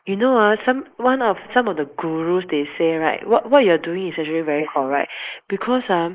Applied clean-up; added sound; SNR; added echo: neural mask model Resemble Enhance denoiser.